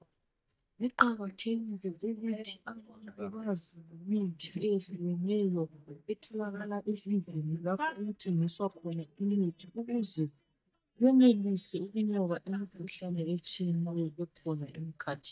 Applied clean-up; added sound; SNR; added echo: neural mask model DeepFilterNet 3.